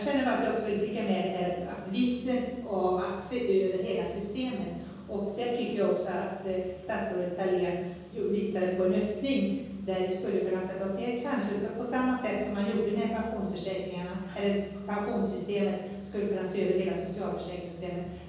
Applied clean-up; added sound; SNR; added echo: none; none; none; reverberation time 1.3 s.